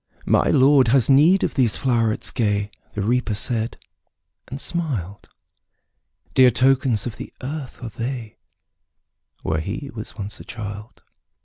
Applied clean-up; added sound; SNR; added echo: none; none; none; none.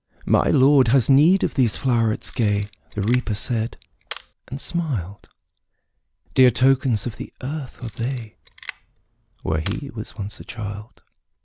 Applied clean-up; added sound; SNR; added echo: none; Camera; 15 dB; none.